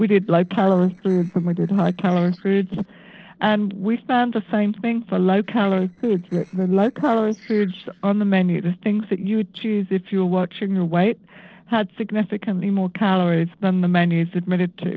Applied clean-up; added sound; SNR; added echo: neural separator model SepFormer DNS4.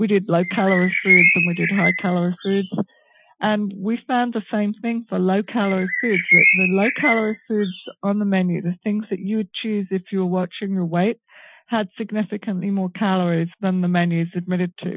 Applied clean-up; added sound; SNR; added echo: classical method Wiener filter.